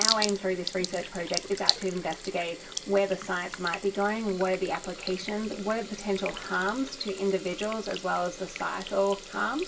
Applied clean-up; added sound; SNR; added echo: none; Sink (filling or washing) / Water tap, faucet; 6 dB; reverberation time 0.2 s.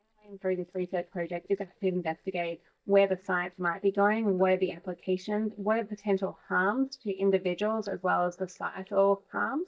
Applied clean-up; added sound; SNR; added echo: neural mask model DeepFilterNet 3.